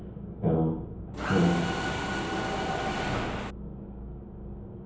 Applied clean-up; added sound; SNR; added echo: none; Mechanisms; -1 dB; reverberation time 0.9 s.